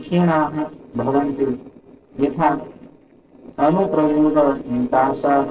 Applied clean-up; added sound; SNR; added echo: neural separator model SepFormer DNS4.